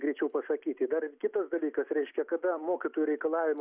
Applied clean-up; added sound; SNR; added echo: none; none; none; none.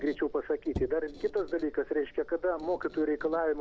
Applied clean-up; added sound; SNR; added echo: none; Squeak; 14 dB; none.